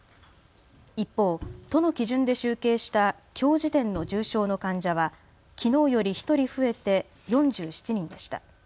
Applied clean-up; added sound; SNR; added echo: none; Bowed string instrument; 19 dB; none.